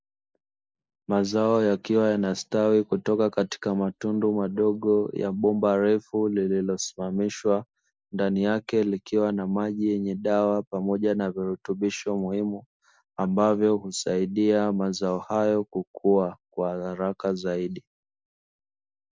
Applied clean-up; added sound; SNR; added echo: neural mask model Resemble Enhance denoiser.